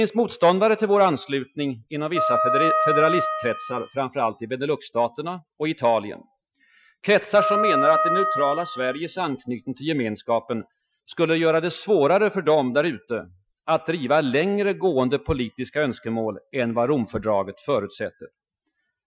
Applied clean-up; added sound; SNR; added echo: classical method Wiener filter.